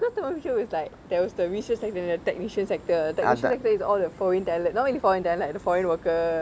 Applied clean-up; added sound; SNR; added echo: none; none; none; none.